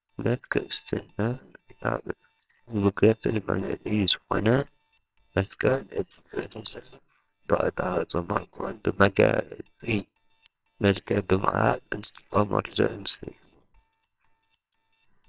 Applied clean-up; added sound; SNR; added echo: neural separator model SepFormer WHAMR!.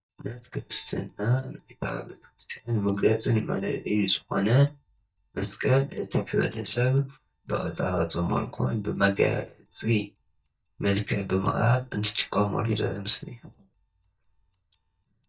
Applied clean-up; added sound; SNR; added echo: neural mask model DeepFilterNet 3.